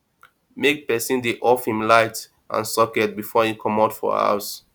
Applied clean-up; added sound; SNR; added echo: none; none; none; none.